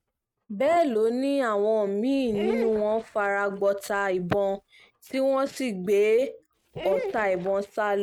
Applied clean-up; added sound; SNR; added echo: neural mask model RNNoise.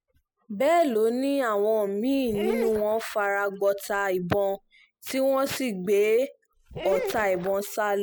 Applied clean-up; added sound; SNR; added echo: classical method spectral subtraction.